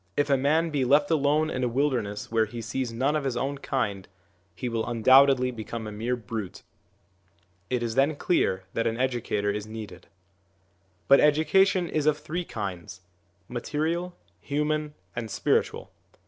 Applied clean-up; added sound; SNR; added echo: neural separator model SepFormer DNS4.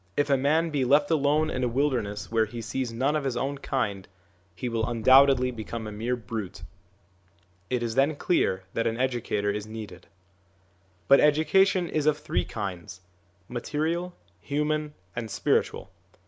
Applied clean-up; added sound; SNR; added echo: none; Drum; 14 dB; none.